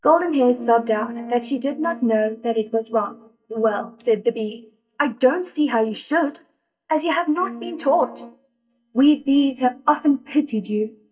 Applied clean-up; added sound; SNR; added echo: neural mask model DeepFilterNet 3.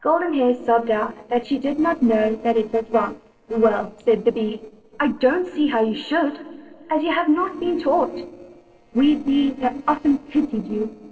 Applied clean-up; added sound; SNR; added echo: neural separator model SepFormer DNS4.